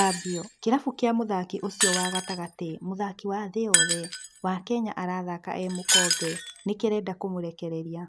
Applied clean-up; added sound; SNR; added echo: none; Shatter; -1 dB; none.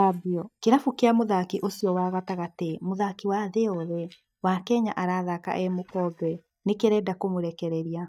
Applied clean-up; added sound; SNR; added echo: neural mask model DeepFilterNet 3.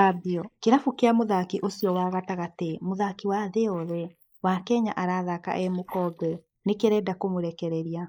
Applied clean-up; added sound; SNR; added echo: neural mask model Resemble Enhance denoiser.